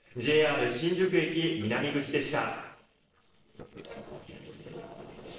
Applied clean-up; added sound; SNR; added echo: neural separator model SepFormer DNS4.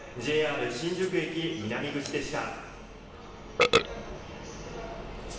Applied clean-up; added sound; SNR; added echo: none; Burping, eructation; 2 dB; reverberation time 1.2 s.